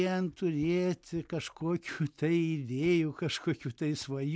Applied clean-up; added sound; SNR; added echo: none; none; none; none.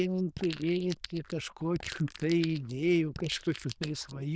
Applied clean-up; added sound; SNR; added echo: neural diffusion model UNIVERSE++.